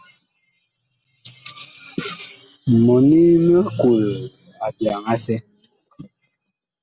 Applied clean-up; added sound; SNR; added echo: none; none; none; none.